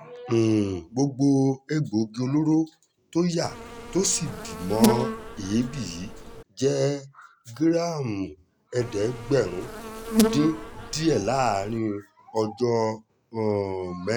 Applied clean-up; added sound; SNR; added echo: none; Insect; 3 dB; none.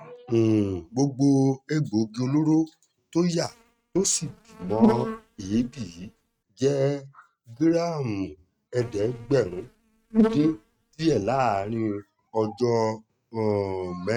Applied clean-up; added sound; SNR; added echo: neural mask model RNNoise.